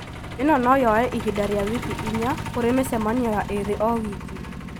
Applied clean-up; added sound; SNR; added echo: none; Truck; 8 dB; none.